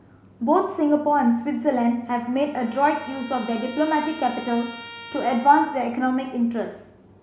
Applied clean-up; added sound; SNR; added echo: none; Trumpet; 19 dB; none.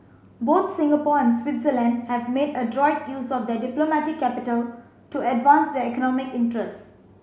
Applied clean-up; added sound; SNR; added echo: none; none; none; none.